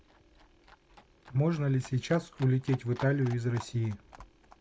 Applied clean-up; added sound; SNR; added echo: none; Livestock, farm animals, working animals; 20 dB; none.